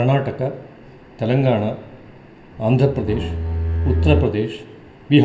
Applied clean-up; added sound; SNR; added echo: none; Bowed string instrument; 1 dB; reverberation time 1.4 s.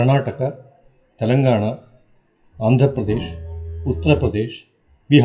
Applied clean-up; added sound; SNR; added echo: classical method WPE with log-MMSE.